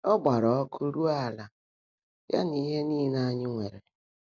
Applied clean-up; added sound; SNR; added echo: none; none; none; none.